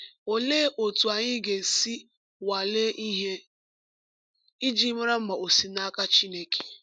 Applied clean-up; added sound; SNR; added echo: none; none; none; none.